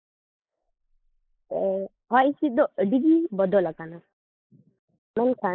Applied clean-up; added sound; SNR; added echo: neural mask model Resemble Enhance denoiser.